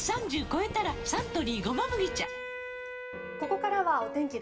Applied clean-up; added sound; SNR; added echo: none; Wind instrument, woodwind instrument; 10 dB; reverberation time 0.9 s.